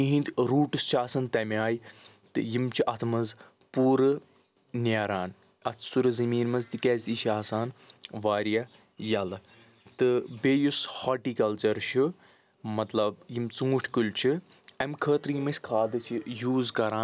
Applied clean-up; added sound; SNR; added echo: none; none; none; none.